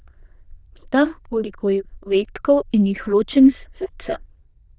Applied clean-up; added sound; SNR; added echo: neural diffusion model UNIVERSE++.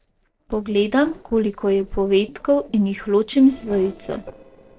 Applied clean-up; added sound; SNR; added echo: neural separator model SepFormer DNS4.